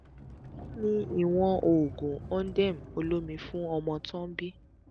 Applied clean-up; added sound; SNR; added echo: none; Sliding door; 14 dB; none.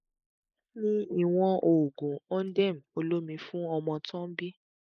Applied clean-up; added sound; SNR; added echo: neural mask model Resemble Enhance denoiser.